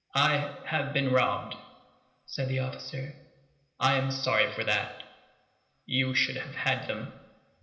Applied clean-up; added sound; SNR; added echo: none; none; none; reverberation time 0.8 s.